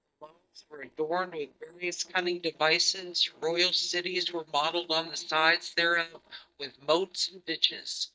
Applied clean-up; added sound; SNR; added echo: neural mask model DeepFilterNet 3.